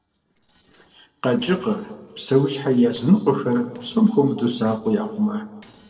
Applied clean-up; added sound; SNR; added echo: neural separator model SepFormer DNS4.